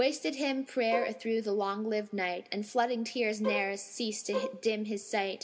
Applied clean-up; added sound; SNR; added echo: none; Bowed string instrument; 6 dB; none.